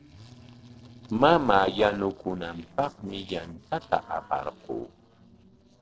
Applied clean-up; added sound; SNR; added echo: neural separator model SepFormer DNS4.